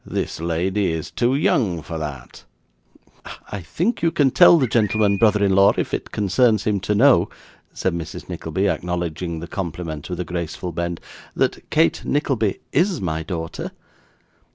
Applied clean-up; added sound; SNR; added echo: none; Bird; 12 dB; none.